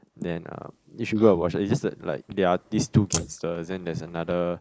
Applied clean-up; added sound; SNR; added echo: neural mask model Resemble Enhance denoiser.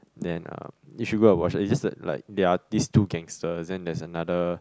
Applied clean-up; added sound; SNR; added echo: none; none; none; none.